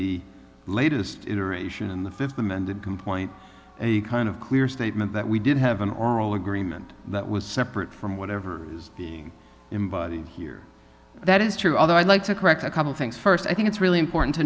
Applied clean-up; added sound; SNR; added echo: none; none; none; none.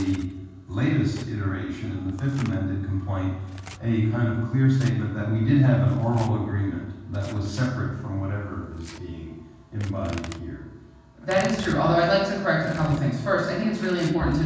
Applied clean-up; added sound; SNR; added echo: none; Tearing; 20 dB; reverberation time 1.2 s.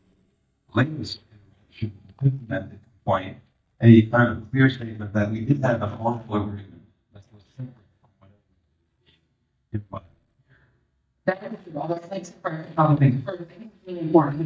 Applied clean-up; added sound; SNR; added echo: neural mask model DeepFilterNet 3.